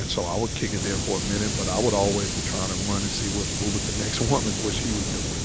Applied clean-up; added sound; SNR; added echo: none; Hiss; 0 dB; none.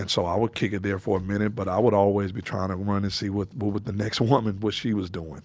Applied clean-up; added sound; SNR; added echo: none; none; none; none.